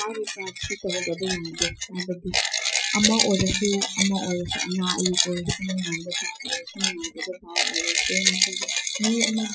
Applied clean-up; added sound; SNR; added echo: classical method Wiener filter.